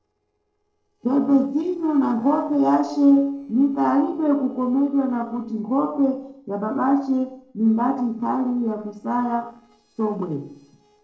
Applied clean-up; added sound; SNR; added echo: neural separator model SepFormer DNS4.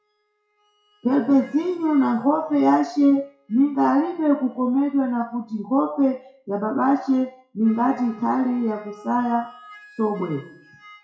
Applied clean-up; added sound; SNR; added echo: classical method WPE with log-MMSE.